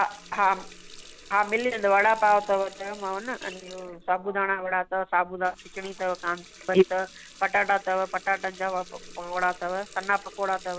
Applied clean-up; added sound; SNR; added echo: none; Water tap, faucet; 20 dB; none.